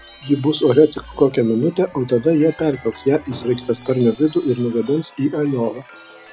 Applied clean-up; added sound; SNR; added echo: none; Chime + Thump, thud; 20 dB; none.